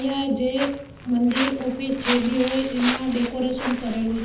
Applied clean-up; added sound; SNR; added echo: none; Walk, footsteps; 9 dB; reverberation time 1.2 s.